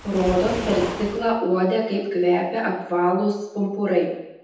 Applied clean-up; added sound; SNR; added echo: none; Waves, surf; 13 dB; reverberation time 0.9 s.